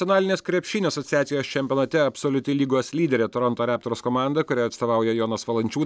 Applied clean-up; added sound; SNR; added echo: none; none; none; none.